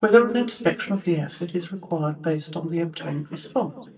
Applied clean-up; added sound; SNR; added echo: neural mask model DeepFilterNet 3.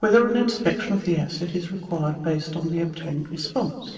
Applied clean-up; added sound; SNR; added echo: neural separator model SepFormer DNS4.